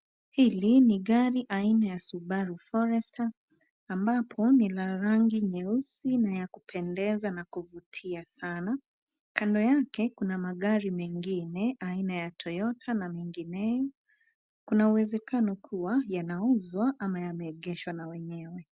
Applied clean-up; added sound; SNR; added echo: none; none; none; none.